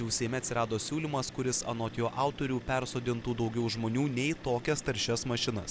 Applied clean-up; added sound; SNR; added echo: none; none; none; none.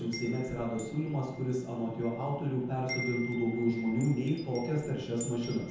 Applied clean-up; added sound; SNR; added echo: none; Wind chime; 14 dB; reverberation time 0.9 s.